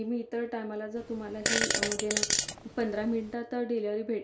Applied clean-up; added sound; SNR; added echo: none; Fart; -1 dB; none.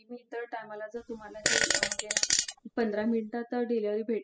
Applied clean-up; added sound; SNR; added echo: classical method spectral subtraction.